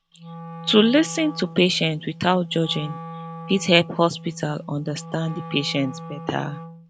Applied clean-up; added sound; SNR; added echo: none; Wind instrument, woodwind instrument; 14 dB; none.